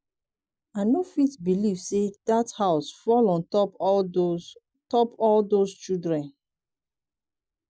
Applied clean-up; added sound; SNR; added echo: none; none; none; none.